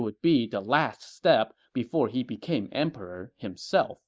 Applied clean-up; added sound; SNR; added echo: neural mask model Resemble Enhance denoiser.